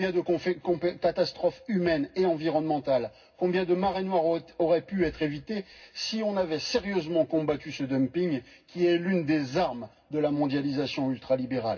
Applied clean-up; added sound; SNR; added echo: none; none; none; reverberation time 0.4 s.